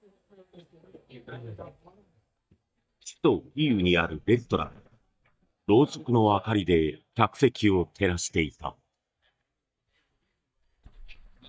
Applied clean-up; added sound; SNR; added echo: neural mask model DeepFilterNet 3.